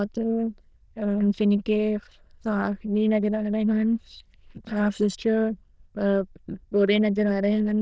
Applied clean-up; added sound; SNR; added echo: neural diffusion model UNIVERSE++.